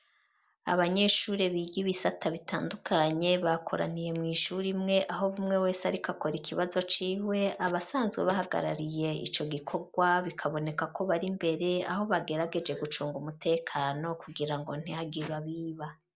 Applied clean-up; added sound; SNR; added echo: none; none; none; none.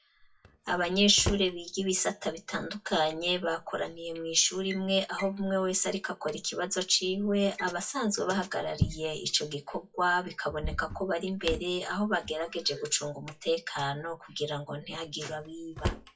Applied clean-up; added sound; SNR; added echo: classical method WPE with log-MMSE.